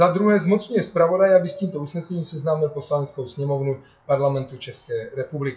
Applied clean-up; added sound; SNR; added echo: classical method WPE with log-MMSE.